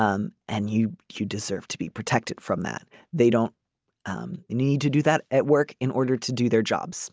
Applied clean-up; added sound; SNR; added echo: none; none; none; none.